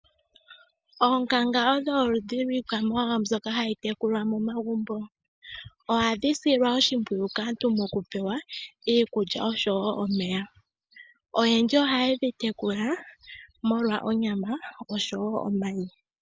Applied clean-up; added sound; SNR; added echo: none; none; none; none.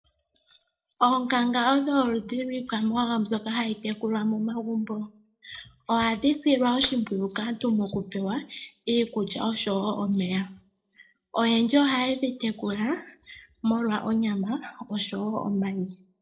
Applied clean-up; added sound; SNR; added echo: neural separator model SepFormer DNS4.